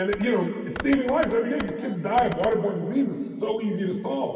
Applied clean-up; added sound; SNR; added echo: none; Computer keyboard; 12 dB; reverberation time 2.4 s.